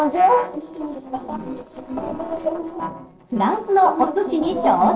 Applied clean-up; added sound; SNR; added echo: neural separator model SepFormer DNS4.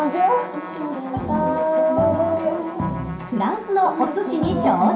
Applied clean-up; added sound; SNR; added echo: none; Trumpet; 17 dB; reverberation time 0.5 s.